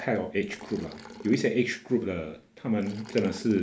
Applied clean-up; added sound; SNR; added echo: none; Liquid; 20 dB; none.